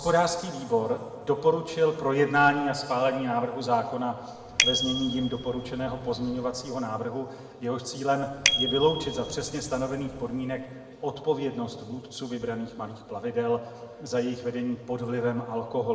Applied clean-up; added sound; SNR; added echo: none; Bicycle bell; 4 dB; reverberation time 1.4 s.